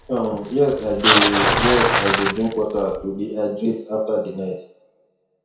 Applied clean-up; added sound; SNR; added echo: none; Bicycle; 0 dB; reverberation time 0.5 s.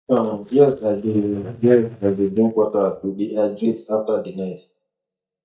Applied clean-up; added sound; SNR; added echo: neural mask model DeepFilterNet 3.